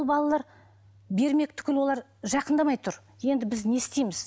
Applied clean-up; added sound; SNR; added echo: none; none; none; none.